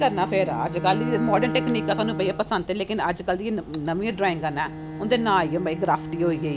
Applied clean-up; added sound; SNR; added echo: none; Bowed string instrument; 8 dB; none.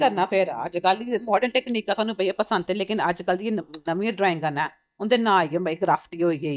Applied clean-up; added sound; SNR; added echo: neural mask model DeepFilterNet 3.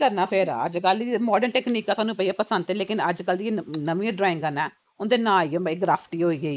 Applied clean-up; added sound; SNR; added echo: neural mask model Resemble Enhance denoiser.